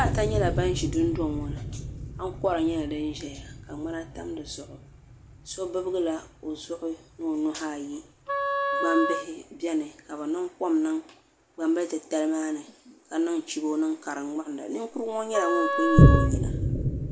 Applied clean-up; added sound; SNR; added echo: none; Boom + Wind instrument, woodwind instrument; -1 dB; none.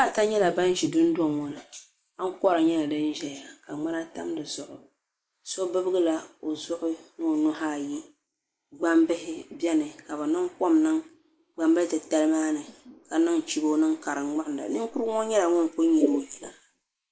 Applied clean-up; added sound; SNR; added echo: neural mask model Resemble Enhance denoiser.